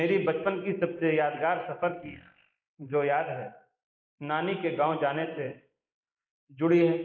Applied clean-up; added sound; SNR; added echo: neural mask model Resemble Enhance denoiser.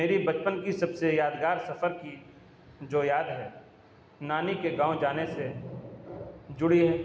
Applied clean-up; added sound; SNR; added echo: none; none; none; none.